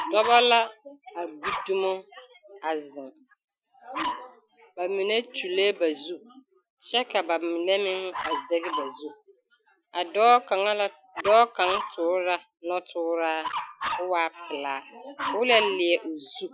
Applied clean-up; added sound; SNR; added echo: classical method Wiener filter.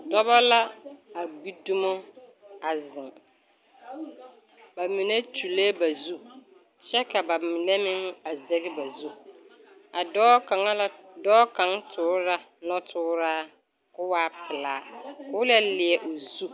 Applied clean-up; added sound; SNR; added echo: none; none; none; none.